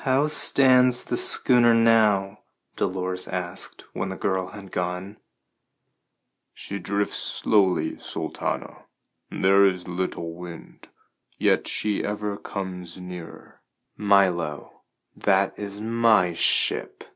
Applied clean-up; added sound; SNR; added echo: none; none; none; none.